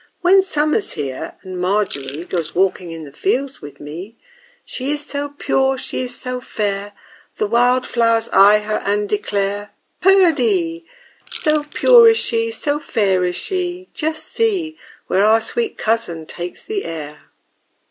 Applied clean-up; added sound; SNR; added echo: none; Chewing, mastication / Crushing; 12 dB; none.